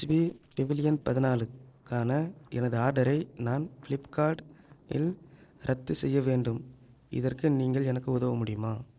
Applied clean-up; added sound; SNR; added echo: neural separator model SepFormer DNS4.